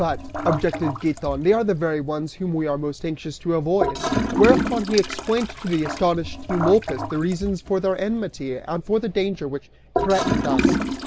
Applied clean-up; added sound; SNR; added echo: none; Toilet flush / Gurgling; 4 dB; none.